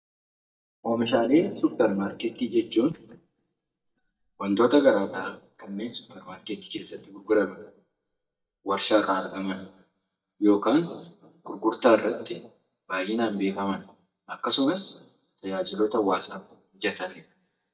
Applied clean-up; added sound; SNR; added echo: neural mask model DeepFilterNet 3.